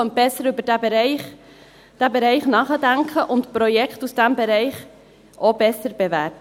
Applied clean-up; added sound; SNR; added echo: none; none; none; none.